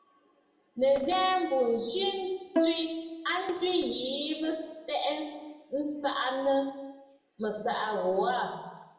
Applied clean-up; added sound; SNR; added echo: none; Bowed string instrument; 3 dB; reverberation time 1.0 s.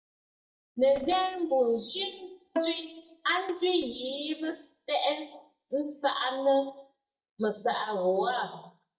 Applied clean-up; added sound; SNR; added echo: neural mask model DeepFilterNet 3.